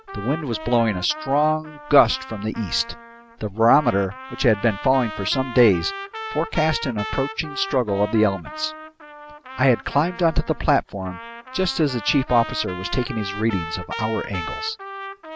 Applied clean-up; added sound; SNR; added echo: none; Trumpet; 12 dB; none.